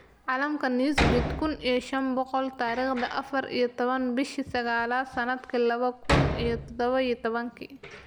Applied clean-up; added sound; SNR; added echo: none; Door; 5 dB; none.